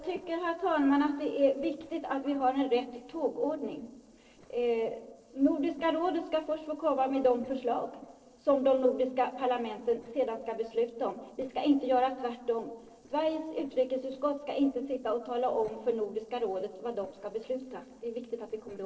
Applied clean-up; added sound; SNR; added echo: neural separator model SepFormer DNS4.